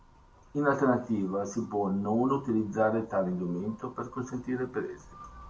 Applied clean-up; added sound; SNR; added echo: none; none; none; none.